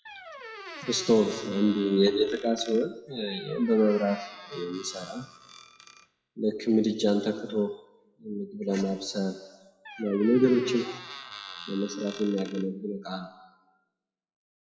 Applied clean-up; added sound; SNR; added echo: classical method WPE with log-MMSE.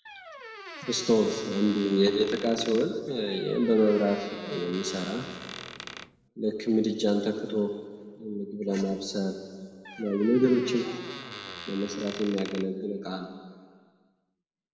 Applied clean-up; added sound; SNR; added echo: none; Squeak; 14 dB; reverberation time 1.6 s.